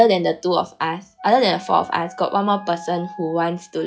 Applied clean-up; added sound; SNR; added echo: classical method log-MMSE.